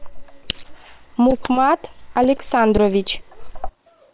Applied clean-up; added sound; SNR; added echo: neural separator model SepFormer WHAM!.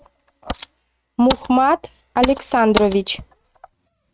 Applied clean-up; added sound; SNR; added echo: neural mask model RNNoise.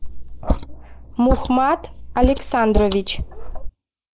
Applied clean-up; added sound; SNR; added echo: neural mask model Resemble Enhance denoiser.